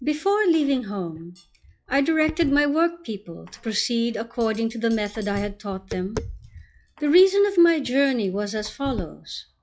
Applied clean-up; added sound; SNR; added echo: classical method log-MMSE.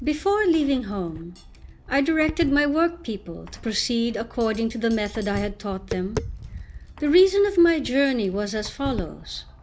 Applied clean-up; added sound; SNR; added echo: none; Door / Car + Tap; 14 dB; none.